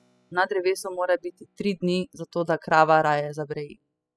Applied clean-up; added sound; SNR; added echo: classical method spectral subtraction.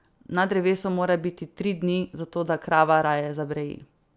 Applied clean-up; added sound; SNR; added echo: none; none; none; none.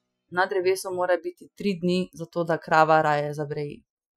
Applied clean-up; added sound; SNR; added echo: classical method Wiener filter.